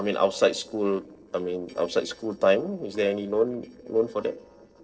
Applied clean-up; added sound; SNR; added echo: neural separator model SepFormer DNS4.